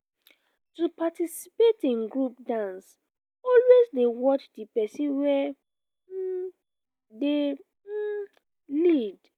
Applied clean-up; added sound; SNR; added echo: none; none; none; none.